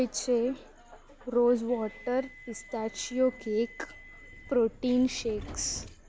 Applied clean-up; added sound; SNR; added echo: none; Subway, metro, underground; 17 dB; none.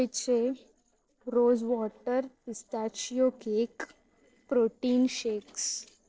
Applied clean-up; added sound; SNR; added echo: neural separator model SepFormer DNS4.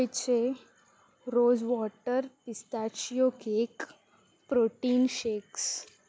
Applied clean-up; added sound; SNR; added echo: none; none; none; none.